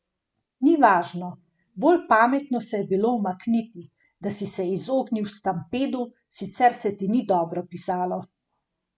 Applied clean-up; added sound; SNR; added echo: none; none; none; none.